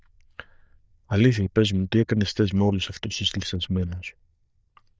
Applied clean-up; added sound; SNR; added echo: neural diffusion model UNIVERSE++.